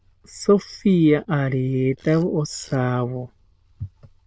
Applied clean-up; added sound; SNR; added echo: neural diffusion model UNIVERSE++.